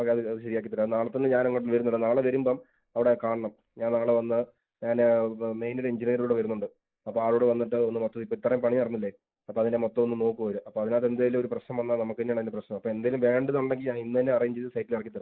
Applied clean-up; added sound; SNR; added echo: neural mask model Resemble Enhance denoiser.